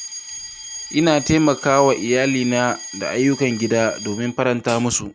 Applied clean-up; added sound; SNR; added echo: none; Alarm + Hi-hat; 14 dB; none.